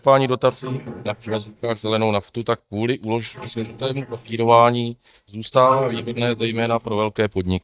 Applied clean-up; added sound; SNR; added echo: neural mask model DeepFilterNet 3.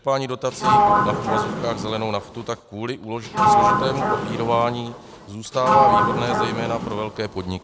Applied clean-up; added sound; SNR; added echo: none; Sliding door; -5 dB; none.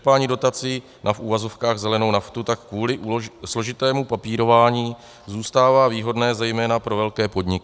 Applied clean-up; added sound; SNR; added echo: none; none; none; none.